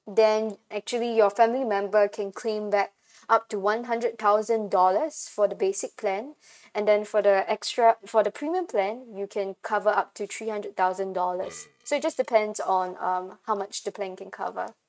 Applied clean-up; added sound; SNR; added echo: neural mask model RNNoise.